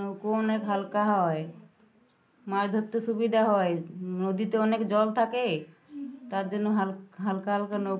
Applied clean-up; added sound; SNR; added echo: none; none; none; none.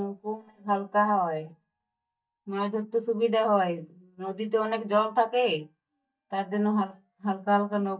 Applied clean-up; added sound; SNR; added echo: neural mask model DeepFilterNet 3.